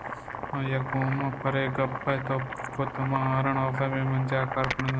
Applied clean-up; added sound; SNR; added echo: none; Boiling; 7 dB; none.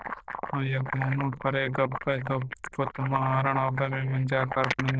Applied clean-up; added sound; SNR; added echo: neural diffusion model UNIVERSE++.